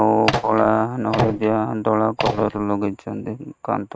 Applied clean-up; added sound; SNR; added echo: neural mask model RNNoise.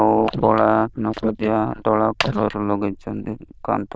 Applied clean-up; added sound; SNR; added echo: neural diffusion model UNIVERSE++.